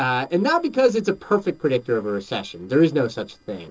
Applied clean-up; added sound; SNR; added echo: neural separator model SepFormer DNS4.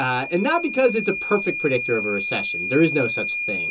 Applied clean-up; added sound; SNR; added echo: none; Microwave oven / Alarm; 5 dB; reverberation time 0.2 s.